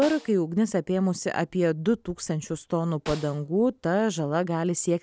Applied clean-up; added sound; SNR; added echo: none; Snare drum; 19 dB; none.